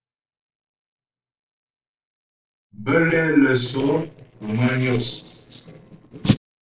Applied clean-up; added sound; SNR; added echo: neural separator model SepFormer DNS4.